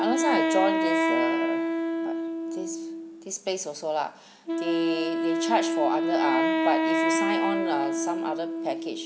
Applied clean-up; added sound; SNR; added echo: none; Wind instrument, woodwind instrument; -4 dB; none.